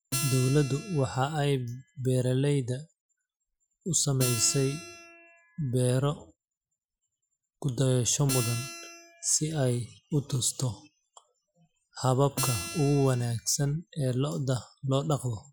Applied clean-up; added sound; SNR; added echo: classical method Wiener filter.